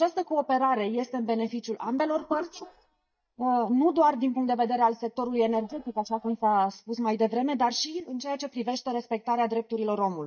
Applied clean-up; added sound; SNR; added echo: neural mask model DeepFilterNet 3.